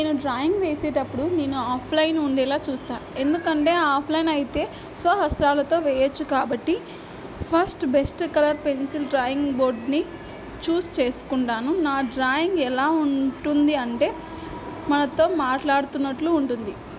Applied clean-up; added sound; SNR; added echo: none; none; none; none.